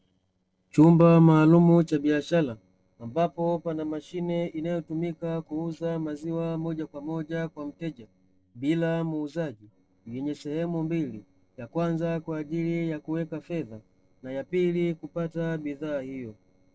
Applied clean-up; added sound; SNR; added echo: neural separator model SepFormer DNS4.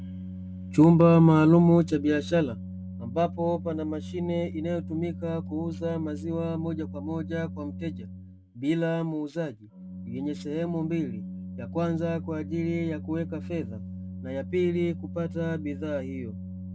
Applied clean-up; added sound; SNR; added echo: none; Organ; 11 dB; none.